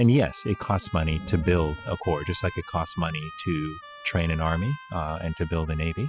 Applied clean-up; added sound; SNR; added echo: classical method spectral subtraction.